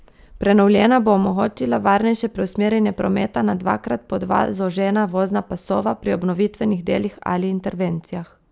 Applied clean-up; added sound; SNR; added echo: none; none; none; none.